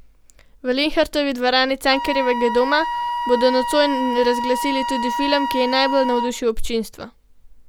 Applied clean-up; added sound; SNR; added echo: none; Wind instrument, woodwind instrument; 6 dB; none.